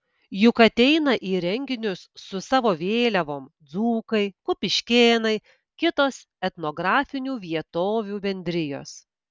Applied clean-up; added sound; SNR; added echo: none; none; none; none.